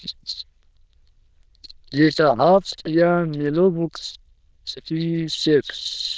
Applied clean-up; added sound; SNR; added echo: neural diffusion model UNIVERSE++.